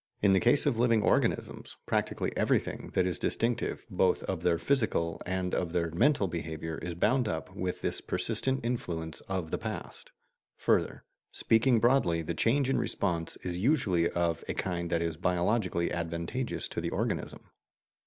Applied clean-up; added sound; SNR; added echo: none; none; none; none.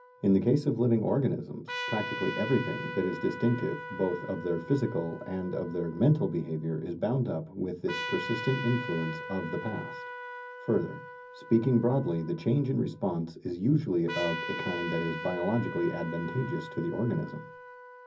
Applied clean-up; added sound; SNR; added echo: none; Trumpet; 11 dB; reverberation time 0.4 s.